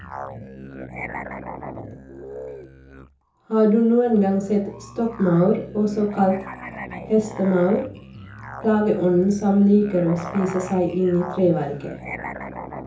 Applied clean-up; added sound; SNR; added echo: none; Musical instrument; 14 dB; reverberation time 0.5 s.